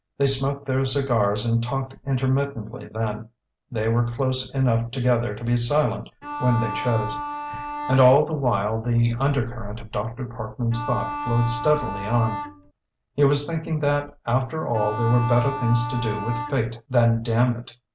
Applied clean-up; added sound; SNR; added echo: none; Bowed string instrument; 8 dB; none.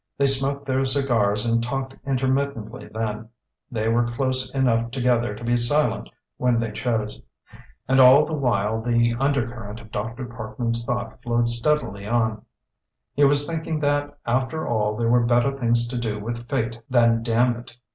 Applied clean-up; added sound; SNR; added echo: none; none; none; none.